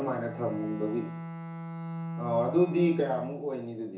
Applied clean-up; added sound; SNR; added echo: none; Bowed string instrument; 8 dB; reverberation time 0.7 s.